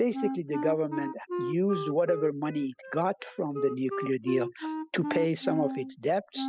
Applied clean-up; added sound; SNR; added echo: classical method spectral subtraction.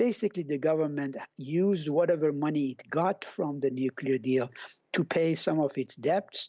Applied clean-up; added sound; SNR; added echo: none; none; none; none.